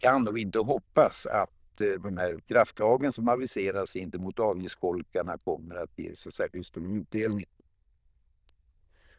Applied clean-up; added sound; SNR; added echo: neural diffusion model UNIVERSE++.